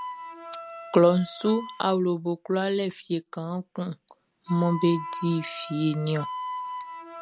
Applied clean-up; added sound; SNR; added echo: none; Wind instrument, woodwind instrument; 12 dB; none.